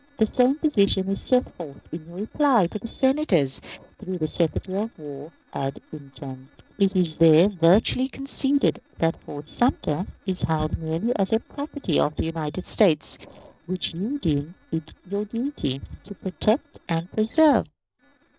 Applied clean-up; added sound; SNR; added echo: neural separator model SepFormer DNS4.